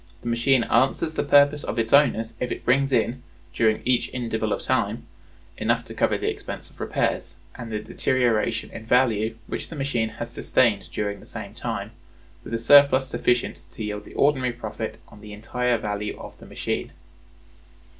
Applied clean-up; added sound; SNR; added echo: none; none; none; none.